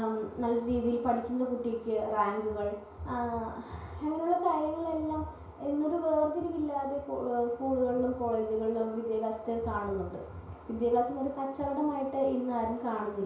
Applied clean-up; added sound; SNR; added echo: none; none; none; reverberation time 0.6 s.